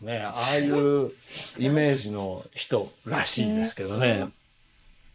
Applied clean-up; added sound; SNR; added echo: neural mask model Resemble Enhance denoiser.